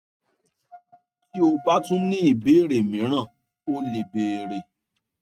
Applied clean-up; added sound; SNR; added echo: neural mask model RNNoise.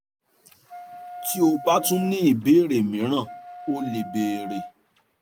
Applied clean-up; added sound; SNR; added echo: none; Wind instrument, woodwind instrument; 14 dB; none.